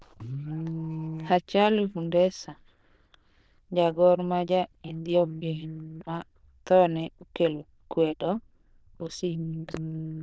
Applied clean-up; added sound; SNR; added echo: neural diffusion model UNIVERSE++.